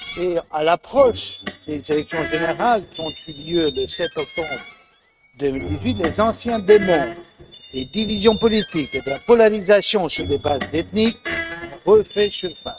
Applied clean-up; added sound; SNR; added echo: neural mask model RNNoise.